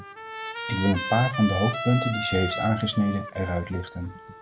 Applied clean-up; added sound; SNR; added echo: none; Trumpet; 7 dB; none.